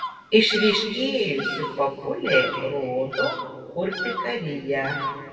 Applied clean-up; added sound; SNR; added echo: none; Bird vocalization, bird call, bird song; 8 dB; reverberation time 2.1 s.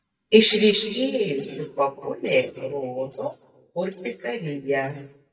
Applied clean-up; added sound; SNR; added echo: neural mask model DeepFilterNet 3.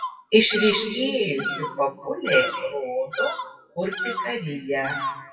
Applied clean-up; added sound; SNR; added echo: classical method WPE with log-MMSE.